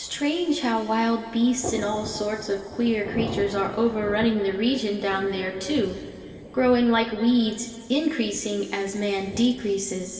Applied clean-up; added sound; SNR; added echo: none; Thunder; 14 dB; reverberation time 2.7 s.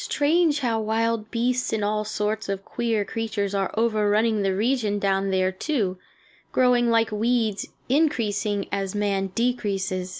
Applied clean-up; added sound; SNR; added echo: none; none; none; none.